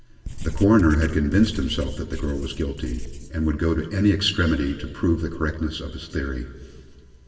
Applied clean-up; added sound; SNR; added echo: none; Writing; 10 dB; reverberation time 1.9 s.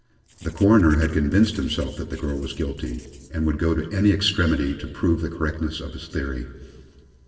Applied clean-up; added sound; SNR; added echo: neural separator model SepFormer DNS4.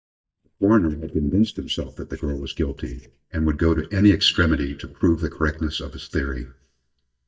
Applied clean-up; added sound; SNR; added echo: neural mask model DeepFilterNet 3.